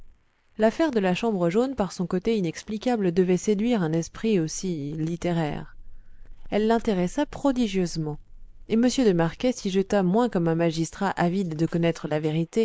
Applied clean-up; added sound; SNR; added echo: neural mask model Resemble Enhance denoiser.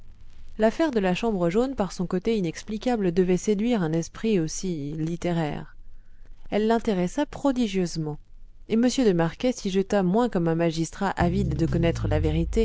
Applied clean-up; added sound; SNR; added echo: none; Crackle; 10 dB; none.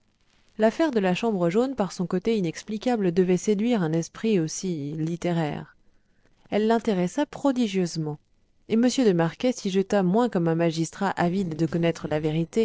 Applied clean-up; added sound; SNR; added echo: neural separator model SepFormer DNS4.